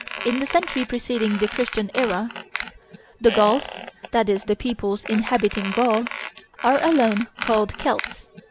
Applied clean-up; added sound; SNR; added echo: none; Squeak; 9 dB; none.